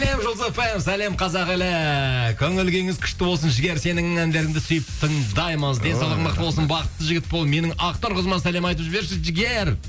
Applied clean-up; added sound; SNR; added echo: none; none; none; none.